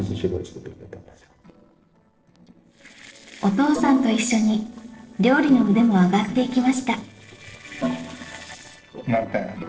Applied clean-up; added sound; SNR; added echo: neural separator model SepFormer DNS4.